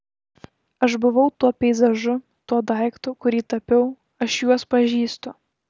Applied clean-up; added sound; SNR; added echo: none; none; none; none.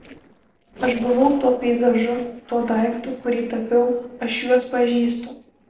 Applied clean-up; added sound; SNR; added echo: neural separator model SepFormer DNS4.